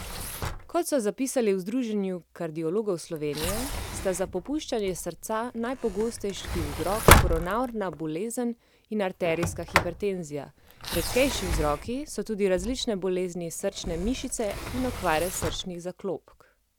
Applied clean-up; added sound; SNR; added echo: none; Sliding door; 2 dB; none.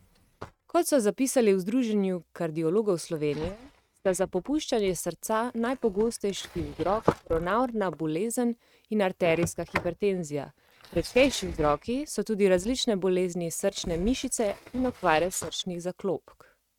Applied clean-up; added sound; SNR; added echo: neural mask model RNNoise.